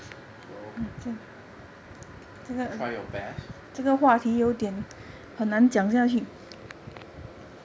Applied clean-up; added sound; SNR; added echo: none; none; none; none.